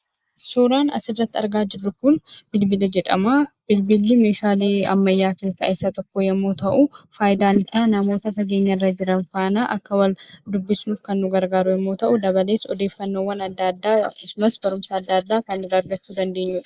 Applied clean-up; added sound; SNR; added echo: neural mask model Resemble Enhance denoiser.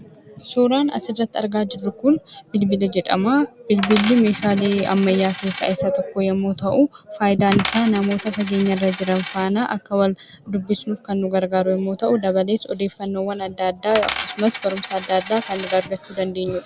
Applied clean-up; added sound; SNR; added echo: none; Coin (dropping); 9 dB; none.